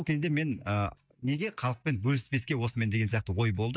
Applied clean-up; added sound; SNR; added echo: neural mask model DeepFilterNet 3.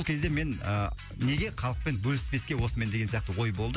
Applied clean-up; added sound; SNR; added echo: none; Thump, thud; 11 dB; none.